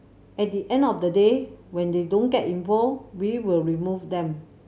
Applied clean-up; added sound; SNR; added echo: none; none; none; none.